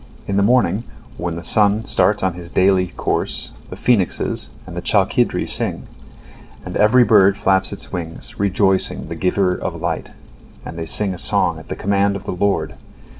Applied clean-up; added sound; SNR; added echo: none; none; none; none.